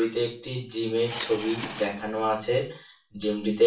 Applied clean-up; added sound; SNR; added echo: none; Subway, metro, underground / Engine; 10 dB; reverberation time 0.3 s.